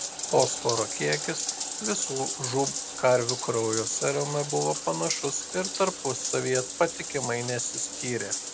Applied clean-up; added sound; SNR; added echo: none; Bathtub (filling or washing); 4 dB; none.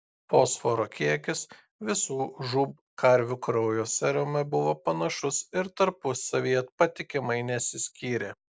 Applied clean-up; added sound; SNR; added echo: none; none; none; none.